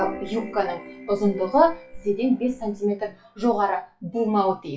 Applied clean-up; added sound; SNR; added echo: classical method WPE with log-MMSE.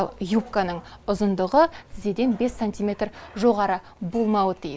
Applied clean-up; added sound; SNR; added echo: none; none; none; none.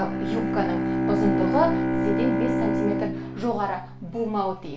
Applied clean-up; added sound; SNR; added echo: none; Bowed string instrument; -2 dB; reverberation time 0.4 s.